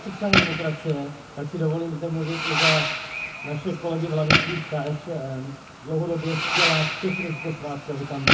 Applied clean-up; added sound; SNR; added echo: none; Fireworks; -1 dB; reverberation time 0.3 s.